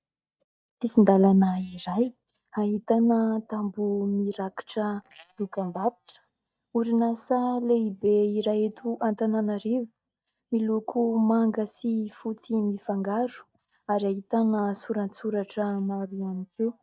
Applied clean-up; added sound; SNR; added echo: neural mask model DeepFilterNet 3.